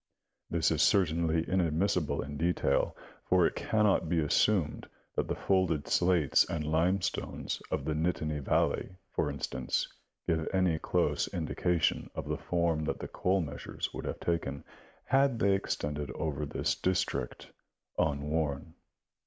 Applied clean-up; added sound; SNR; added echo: none; none; none; none.